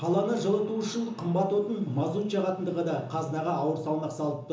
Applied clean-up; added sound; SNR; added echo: none; none; none; reverberation time 0.6 s.